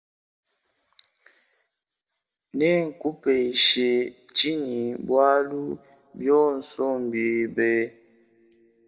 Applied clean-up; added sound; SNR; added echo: none; none; none; reverberation time 0.8 s.